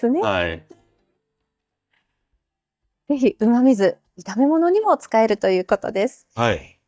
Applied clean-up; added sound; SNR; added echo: neural mask model DeepFilterNet 3.